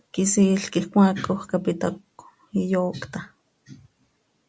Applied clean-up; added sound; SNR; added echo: none; none; none; none.